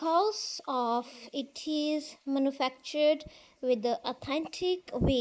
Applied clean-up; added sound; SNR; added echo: neural mask model Resemble Enhance denoiser.